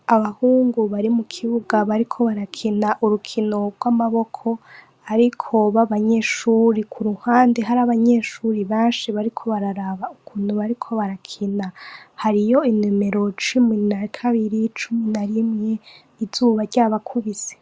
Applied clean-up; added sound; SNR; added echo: none; none; none; none.